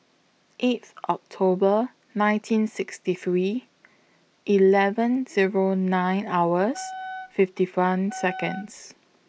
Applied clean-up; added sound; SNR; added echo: none; Wind instrument, woodwind instrument; 13 dB; none.